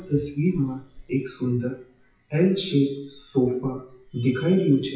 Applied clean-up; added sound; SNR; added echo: classical method WPE with log-MMSE.